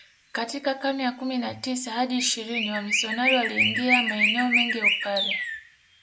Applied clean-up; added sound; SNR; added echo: none; Chirp, tweet; 0 dB; none.